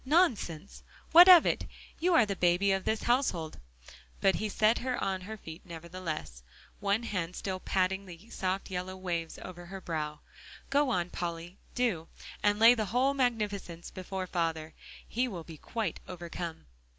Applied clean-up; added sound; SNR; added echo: none; none; none; none.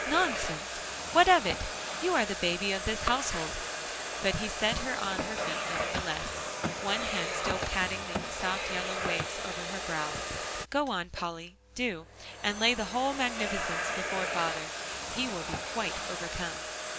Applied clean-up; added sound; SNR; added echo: none; Domestic sounds, home sounds; 3 dB; none.